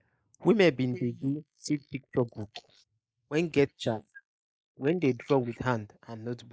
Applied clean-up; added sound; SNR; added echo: neural mask model Resemble Enhance denoiser.